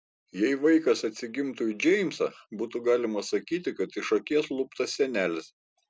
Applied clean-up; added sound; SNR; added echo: none; none; none; none.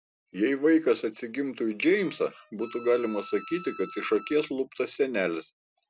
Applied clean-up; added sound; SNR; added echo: none; Wind instrument, woodwind instrument; 18 dB; none.